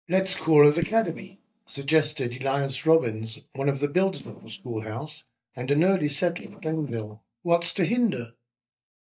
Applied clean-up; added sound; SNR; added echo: neural mask model DeepFilterNet 3.